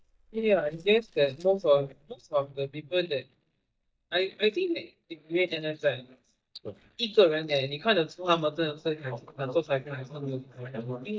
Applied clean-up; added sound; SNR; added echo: neural mask model DeepFilterNet 3.